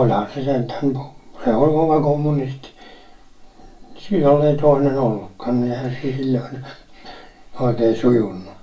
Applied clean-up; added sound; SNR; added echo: none; none; none; reverberation time 0.3 s.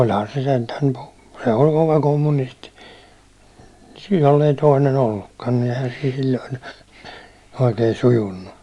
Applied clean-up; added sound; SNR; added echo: none; none; none; none.